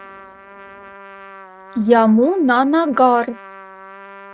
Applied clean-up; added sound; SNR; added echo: neural mask model RNNoise.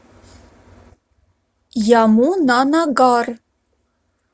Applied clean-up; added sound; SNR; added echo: none; none; none; none.